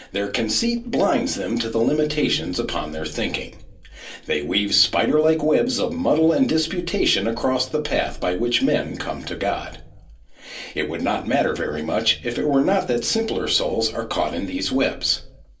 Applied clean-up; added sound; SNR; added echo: none; none; none; reverberation time 0.3 s.